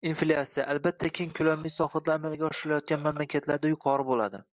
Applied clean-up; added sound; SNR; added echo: neural mask model DeepFilterNet 3.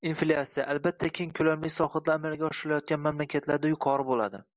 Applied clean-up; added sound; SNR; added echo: none; none; none; none.